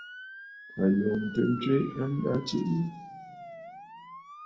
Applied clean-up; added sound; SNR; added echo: none; Motor vehicle (road) / Siren; 15 dB; reverberation time 1.3 s.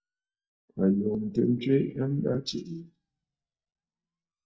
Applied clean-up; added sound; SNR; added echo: neural mask model DeepFilterNet 3.